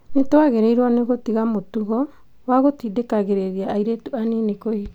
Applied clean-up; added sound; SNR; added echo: none; none; none; none.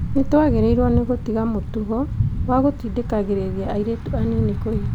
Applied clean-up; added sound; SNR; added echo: none; Thunder / Bicycle; 3 dB; none.